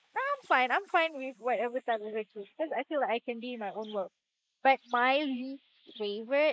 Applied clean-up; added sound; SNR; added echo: neural mask model Resemble Enhance denoiser.